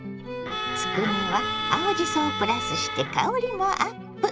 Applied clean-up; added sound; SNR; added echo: none; Bowed string instrument; 3 dB; none.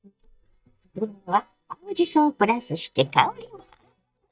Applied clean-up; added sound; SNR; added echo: neural mask model DeepFilterNet 3.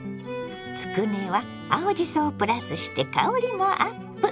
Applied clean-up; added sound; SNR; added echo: none; none; none; none.